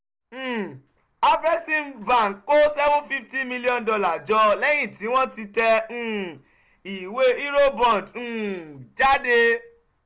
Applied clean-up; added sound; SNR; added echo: none; none; none; none.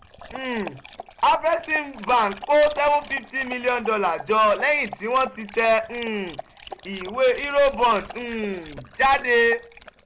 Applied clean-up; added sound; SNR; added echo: none; Dog; 18 dB; none.